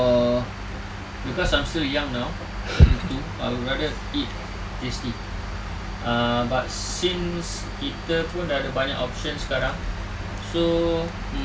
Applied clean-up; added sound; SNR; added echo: none; none; none; none.